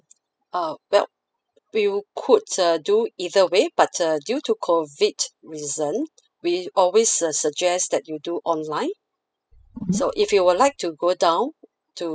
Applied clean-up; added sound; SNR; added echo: classical method spectral subtraction.